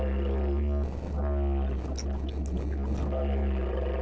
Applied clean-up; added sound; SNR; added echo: neural separator model SepFormer DNS4.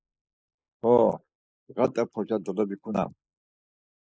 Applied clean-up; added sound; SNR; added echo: neural mask model Resemble Enhance denoiser.